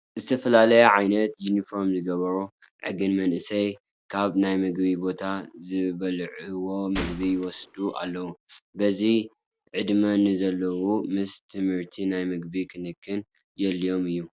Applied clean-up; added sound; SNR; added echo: none; Gunshot, gunfire; 11 dB; none.